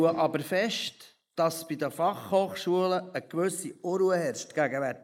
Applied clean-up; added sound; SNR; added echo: neural mask model Resemble Enhance denoiser.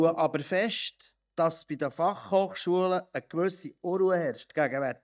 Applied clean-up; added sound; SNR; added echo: neural mask model DeepFilterNet 3.